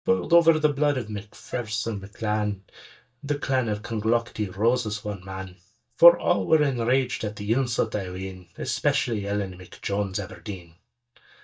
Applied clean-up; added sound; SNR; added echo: neural mask model DeepFilterNet 3.